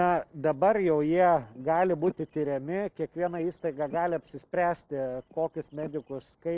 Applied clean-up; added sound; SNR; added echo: neural separator model SepFormer DNS4.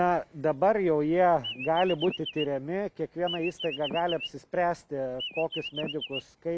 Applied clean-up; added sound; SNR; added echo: none; Chirp, tweet; 9 dB; none.